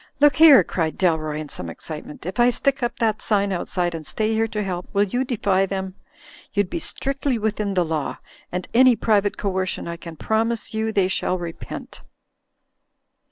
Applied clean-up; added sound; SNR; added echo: none; none; none; none.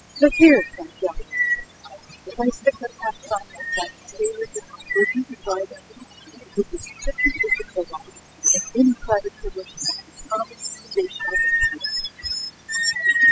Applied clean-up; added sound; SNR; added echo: classical method spectral subtraction.